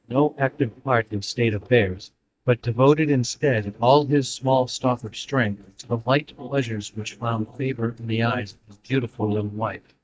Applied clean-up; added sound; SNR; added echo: neural mask model DeepFilterNet 3.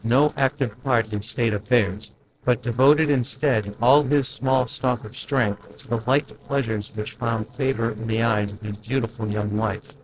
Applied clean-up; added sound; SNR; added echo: neural separator model SepFormer DNS4.